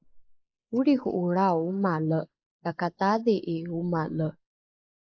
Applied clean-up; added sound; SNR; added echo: neural mask model Resemble Enhance denoiser.